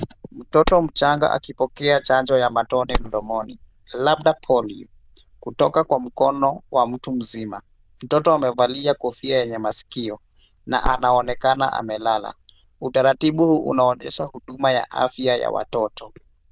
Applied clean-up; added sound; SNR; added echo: neural diffusion model UNIVERSE++.